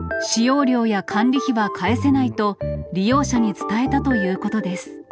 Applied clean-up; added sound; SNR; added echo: none; none; none; none.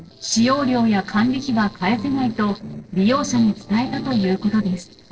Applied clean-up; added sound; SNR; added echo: neural separator model SepFormer DNS4.